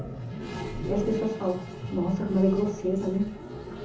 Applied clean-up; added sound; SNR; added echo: none; Toilet flush; 7 dB; reverberation time 0.7 s.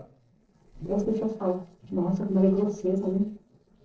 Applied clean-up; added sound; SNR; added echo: neural separator model SepFormer DNS4.